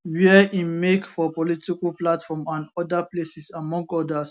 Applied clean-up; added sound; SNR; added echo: none; none; none; none.